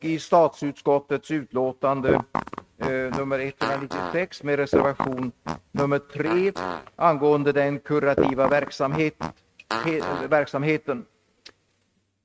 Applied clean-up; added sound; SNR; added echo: neural mask model RNNoise.